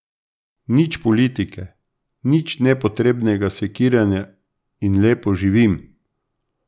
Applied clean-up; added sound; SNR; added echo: none; none; none; none.